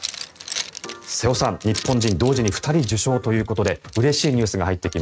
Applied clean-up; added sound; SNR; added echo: neural mask model RNNoise.